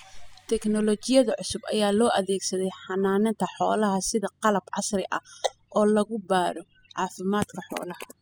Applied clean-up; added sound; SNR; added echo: classical method spectral subtraction.